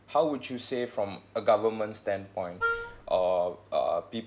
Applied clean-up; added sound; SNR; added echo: none; Wind instrument, woodwind instrument; 5 dB; none.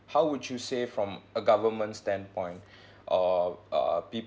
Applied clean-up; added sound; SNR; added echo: none; none; none; none.